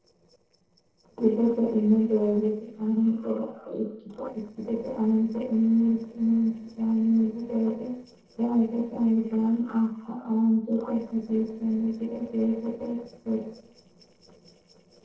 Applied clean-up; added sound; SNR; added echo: neural separator model SepFormer DNS4.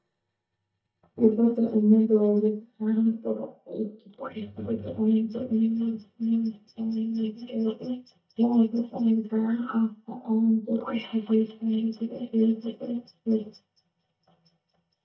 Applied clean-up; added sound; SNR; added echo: neural mask model DeepFilterNet 3.